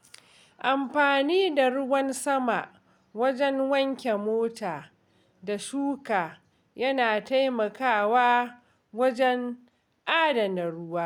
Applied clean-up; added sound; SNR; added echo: none; none; none; none.